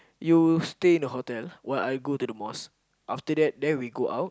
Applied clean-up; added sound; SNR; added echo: none; none; none; none.